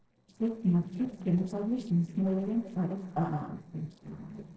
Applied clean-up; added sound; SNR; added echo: neural separator model SepFormer DNS4.